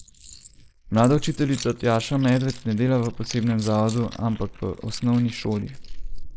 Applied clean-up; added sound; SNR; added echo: neural mask model Resemble Enhance denoiser.